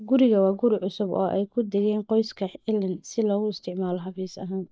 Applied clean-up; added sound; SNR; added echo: neural mask model DeepFilterNet 3.